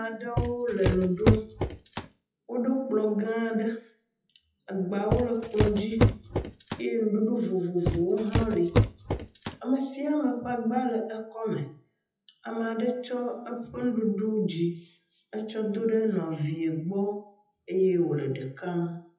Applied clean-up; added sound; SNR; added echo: classical method WPE with log-MMSE.